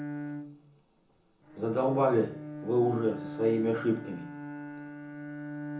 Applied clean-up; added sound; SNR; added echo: none; Bowed string instrument; 10 dB; reverberation time 0.7 s.